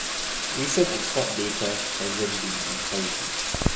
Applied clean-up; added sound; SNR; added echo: none; Bathtub (filling or washing); -2 dB; reverberation time 0.6 s.